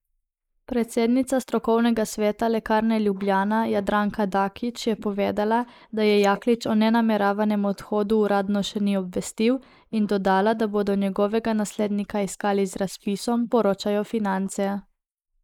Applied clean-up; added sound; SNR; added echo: neural mask model Resemble Enhance denoiser.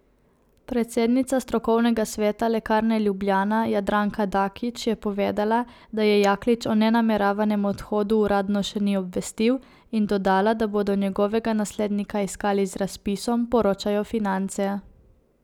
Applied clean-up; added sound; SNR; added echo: none; none; none; none.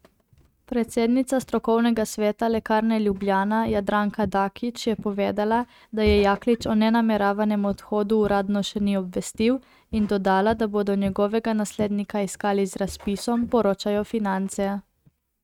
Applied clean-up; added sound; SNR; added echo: neural mask model RNNoise.